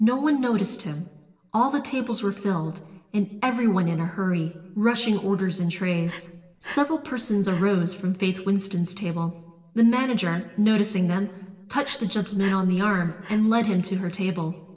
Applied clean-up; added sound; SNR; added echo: neural separator model SepFormer DNS4.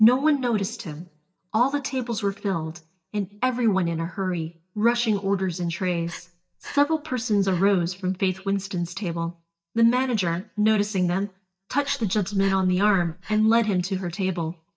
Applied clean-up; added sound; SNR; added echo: neural mask model DeepFilterNet 3.